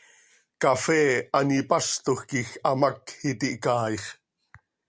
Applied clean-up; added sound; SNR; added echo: none; none; none; none.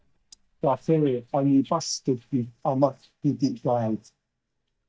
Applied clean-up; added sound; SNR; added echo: neural mask model DeepFilterNet 3.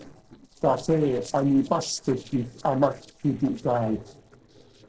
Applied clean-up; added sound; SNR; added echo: neural separator model SepFormer DNS4.